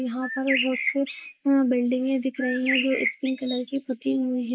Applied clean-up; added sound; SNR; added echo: neural mask model Resemble Enhance denoiser.